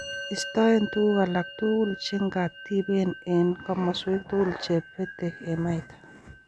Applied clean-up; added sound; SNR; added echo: none; Musical instrument; 15 dB; none.